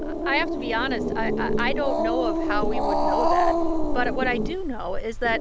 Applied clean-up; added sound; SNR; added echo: none; Growling; -4 dB; none.